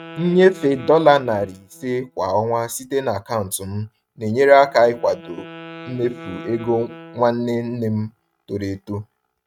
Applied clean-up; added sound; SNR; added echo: neural mask model RNNoise.